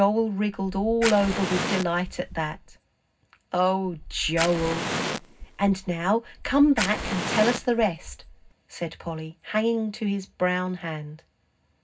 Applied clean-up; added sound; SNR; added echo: none; Fire; 6 dB; reverberation time 0.4 s.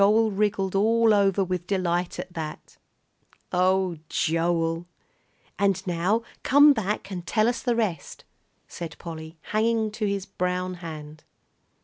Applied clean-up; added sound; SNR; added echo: none; none; none; none.